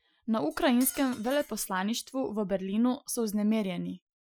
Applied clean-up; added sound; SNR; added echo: classical method Wiener filter.